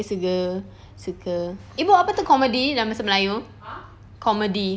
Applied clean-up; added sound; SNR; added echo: none; none; none; none.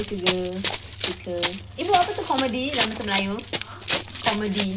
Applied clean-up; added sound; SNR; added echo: none; Run; -3 dB; reverberation time 0.4 s.